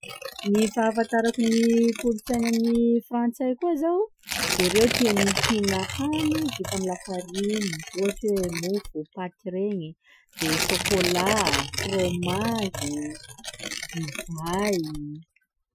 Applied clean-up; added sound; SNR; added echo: classical method Wiener filter.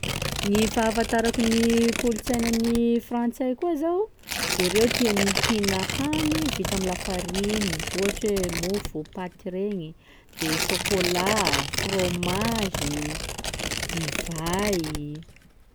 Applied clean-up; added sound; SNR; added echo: none; Tearing; 4 dB; none.